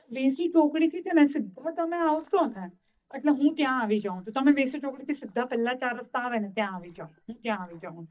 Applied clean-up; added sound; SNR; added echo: neural mask model DeepFilterNet 3.